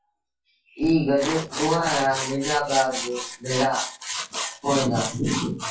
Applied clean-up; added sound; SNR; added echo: classical method WPE with log-MMSE.